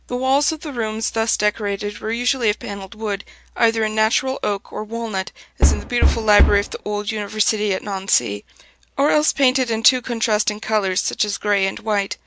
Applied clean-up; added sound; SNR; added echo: none; Knock; -4 dB; none.